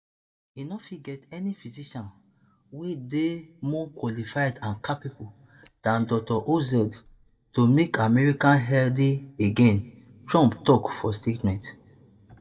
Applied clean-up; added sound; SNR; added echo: neural mask model DeepFilterNet 3.